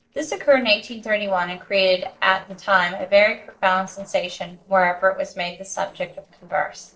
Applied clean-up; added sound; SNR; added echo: neural separator model SepFormer DNS4.